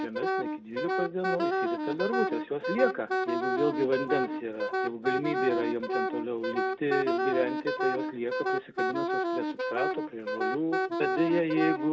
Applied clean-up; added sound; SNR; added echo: none; Wind instrument, woodwind instrument; -1 dB; reverberation time 1.3 s.